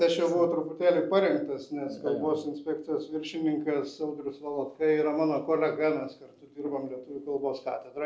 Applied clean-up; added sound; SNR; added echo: none; none; none; none.